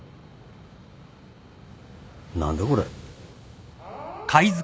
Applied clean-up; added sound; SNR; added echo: none; none; none; none.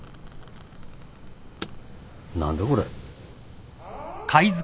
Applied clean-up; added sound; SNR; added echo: none; Car + Domestic sounds, home sounds; 15 dB; none.